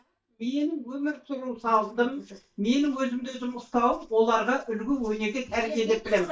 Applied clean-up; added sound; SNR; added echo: neural mask model DeepFilterNet 3.